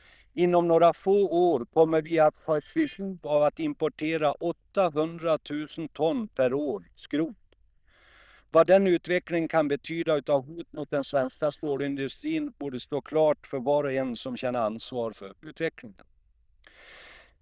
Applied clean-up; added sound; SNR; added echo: neural diffusion model UNIVERSE++.